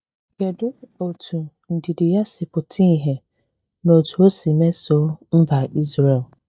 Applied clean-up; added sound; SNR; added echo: neural mask model DeepFilterNet 3.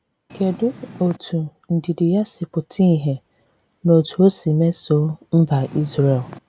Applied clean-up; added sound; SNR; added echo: none; Purr; 18 dB; none.